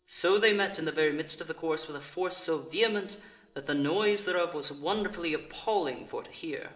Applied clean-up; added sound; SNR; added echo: neural separator model SepFormer DNS4.